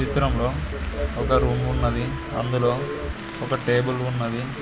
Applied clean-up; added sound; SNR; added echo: none; Wind instrument, woodwind instrument; 16 dB; none.